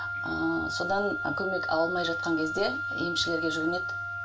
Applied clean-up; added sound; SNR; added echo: none; Wind instrument, woodwind instrument; 2 dB; reverberation time 0.2 s.